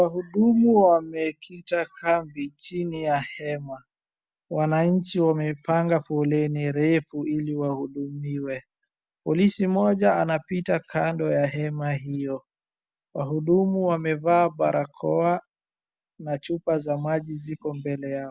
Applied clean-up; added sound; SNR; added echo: none; none; none; none.